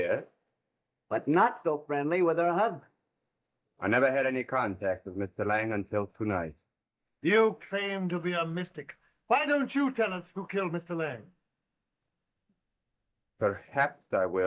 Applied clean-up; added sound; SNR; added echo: neural mask model DeepFilterNet 3.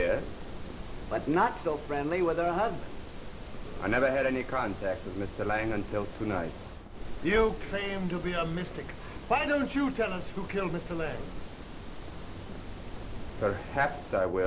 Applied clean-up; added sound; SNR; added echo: none; Insect; 6 dB; none.